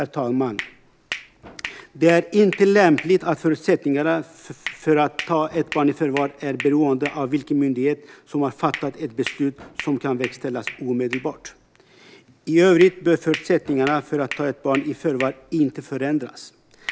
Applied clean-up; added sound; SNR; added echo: none; Hands; 15 dB; none.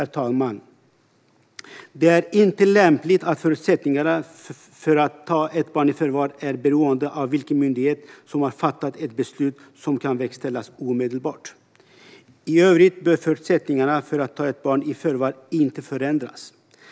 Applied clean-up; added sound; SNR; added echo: none; none; none; none.